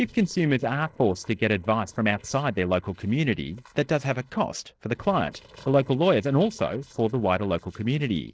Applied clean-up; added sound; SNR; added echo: neural separator model SepFormer DNS4.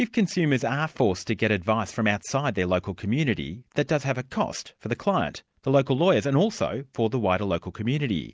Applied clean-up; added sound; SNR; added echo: none; none; none; none.